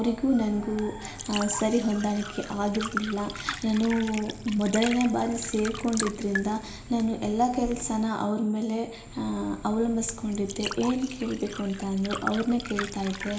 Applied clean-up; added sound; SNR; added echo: none; Liquid; 11 dB; reverberation time 0.4 s.